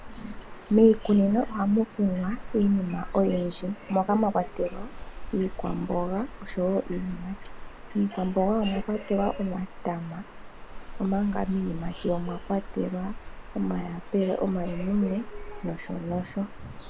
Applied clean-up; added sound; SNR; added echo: none; Water; 10 dB; none.